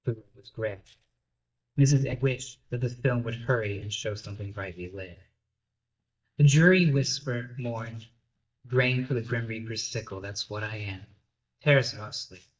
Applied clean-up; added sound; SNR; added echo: neural mask model DeepFilterNet 3.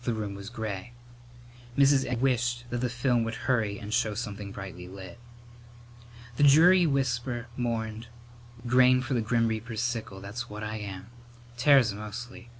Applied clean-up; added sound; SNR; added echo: none; none; none; none.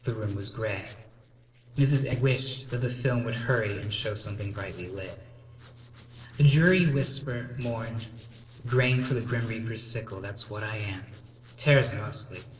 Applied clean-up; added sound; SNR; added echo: neural separator model SepFormer DNS4.